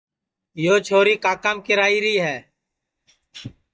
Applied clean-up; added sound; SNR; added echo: neural mask model DeepFilterNet 3.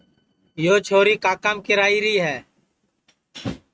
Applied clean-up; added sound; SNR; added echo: neural mask model RNNoise.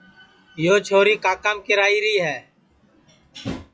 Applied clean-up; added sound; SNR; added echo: classical method log-MMSE.